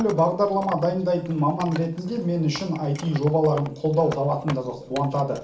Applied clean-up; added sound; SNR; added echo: none; Wood; 17 dB; reverberation time 0.4 s.